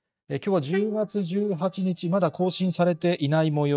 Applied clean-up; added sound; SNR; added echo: neural mask model DeepFilterNet 3.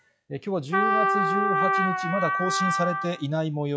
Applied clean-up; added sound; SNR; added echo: classical method log-MMSE.